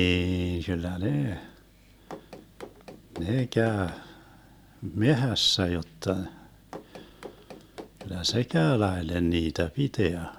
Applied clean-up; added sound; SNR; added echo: none; Run; 17 dB; none.